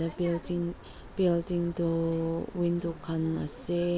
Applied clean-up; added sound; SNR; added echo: none; none; none; none.